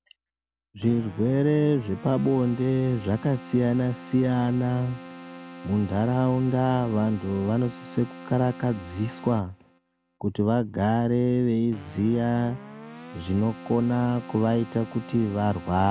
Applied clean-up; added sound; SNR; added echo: none; Keyboard (musical); 17 dB; none.